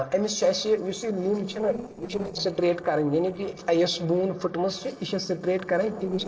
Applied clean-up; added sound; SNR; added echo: neural separator model SepFormer DNS4.